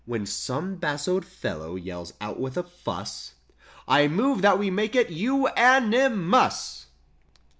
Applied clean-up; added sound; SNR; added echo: none; none; none; none.